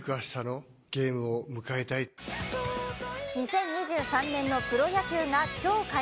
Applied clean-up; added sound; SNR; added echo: none; none; none; none.